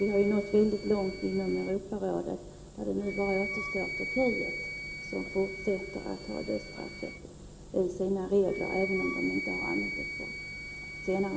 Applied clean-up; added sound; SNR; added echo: none; Wind instrument, woodwind instrument; 9 dB; reverberation time 2.0 s.